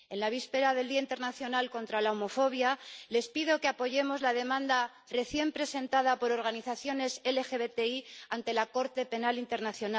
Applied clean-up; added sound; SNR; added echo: none; none; none; none.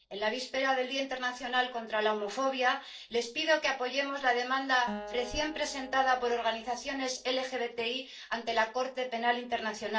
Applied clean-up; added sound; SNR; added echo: neural separator model SepFormer DNS4.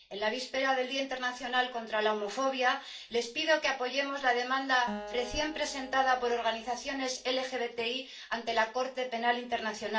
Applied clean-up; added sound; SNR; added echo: none; Acoustic guitar; 15 dB; reverberation time 0.3 s.